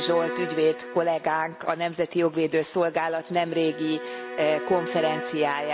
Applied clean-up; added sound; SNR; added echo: none; Bowed string instrument; 10 dB; none.